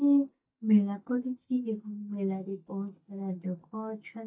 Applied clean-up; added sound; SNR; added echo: neural mask model DeepFilterNet 3.